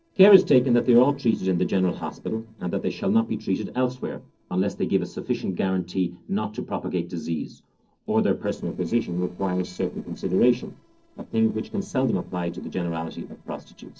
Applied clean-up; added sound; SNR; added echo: neural separator model SepFormer DNS4.